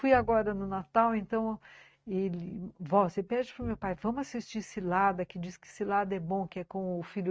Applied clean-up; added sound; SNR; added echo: neural mask model RNNoise.